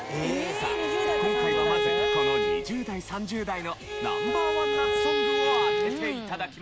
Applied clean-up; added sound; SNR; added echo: none; Bowed string instrument; -4 dB; none.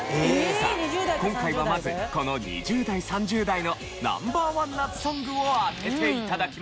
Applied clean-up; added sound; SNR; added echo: none; none; none; none.